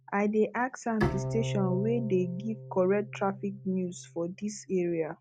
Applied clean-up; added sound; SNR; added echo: none; Bowed string instrument; 7 dB; none.